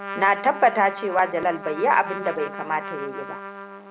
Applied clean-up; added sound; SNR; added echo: none; Trumpet; 11 dB; none.